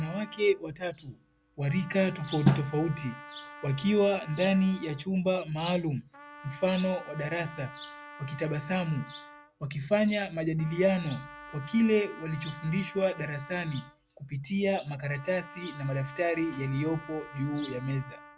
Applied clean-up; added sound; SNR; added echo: none; Trumpet; 18 dB; none.